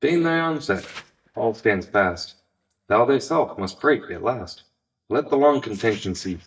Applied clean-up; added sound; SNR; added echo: neural mask model DeepFilterNet 3.